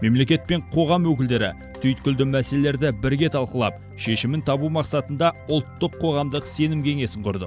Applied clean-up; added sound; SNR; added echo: none; none; none; none.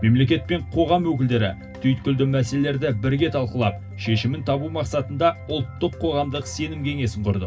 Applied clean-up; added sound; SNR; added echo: none; none; none; reverberation time 0.4 s.